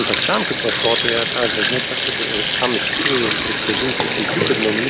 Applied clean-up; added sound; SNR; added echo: none; Sink (filling or washing); -3 dB; none.